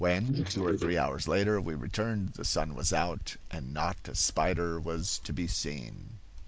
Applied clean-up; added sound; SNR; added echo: neural mask model Resemble Enhance denoiser.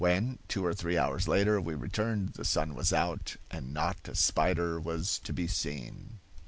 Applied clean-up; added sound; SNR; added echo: none; none; none; none.